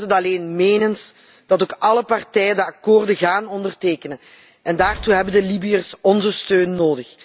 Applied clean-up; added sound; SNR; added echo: none; Gunshot, gunfire; 19 dB; none.